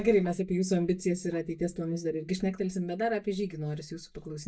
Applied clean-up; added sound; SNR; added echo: neural mask model DeepFilterNet 3.